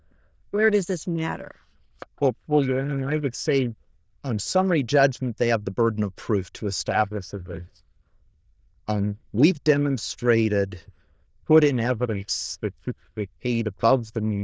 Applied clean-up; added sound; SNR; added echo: neural diffusion model UNIVERSE++.